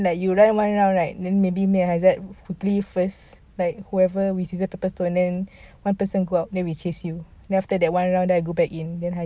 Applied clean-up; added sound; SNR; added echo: none; none; none; none.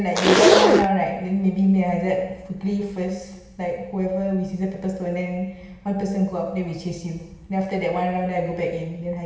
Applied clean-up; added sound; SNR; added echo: none; Zipper (clothing); -3 dB; reverberation time 1.0 s.